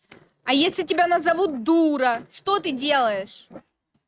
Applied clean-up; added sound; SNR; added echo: neural mask model RNNoise.